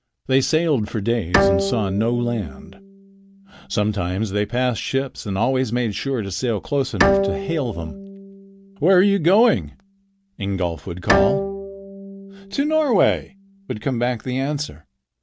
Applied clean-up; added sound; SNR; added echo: none; Bowed string instrument; 4 dB; none.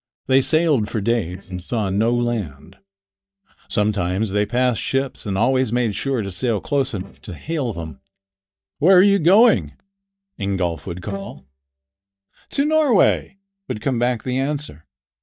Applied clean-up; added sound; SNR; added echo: neural mask model DeepFilterNet 3.